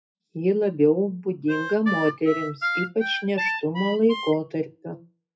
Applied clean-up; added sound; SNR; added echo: classical method WPE with log-MMSE.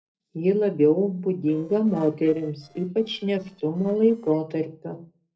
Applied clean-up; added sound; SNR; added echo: neural separator model SepFormer DNS4.